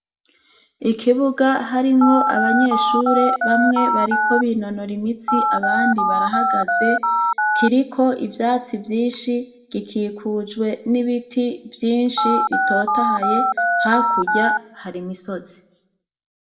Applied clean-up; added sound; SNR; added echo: none; Telephone; -3 dB; reverberation time 0.6 s.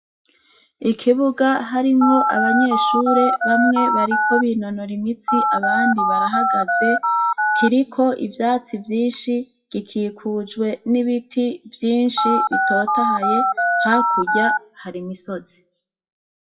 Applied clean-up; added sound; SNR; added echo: classical method WPE with log-MMSE.